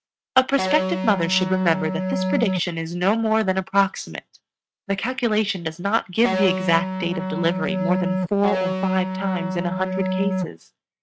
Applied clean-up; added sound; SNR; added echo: neural mask model RNNoise.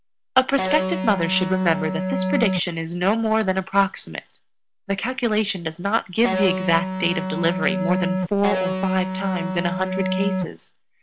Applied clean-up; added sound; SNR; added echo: none; Electric guitar; 1 dB; none.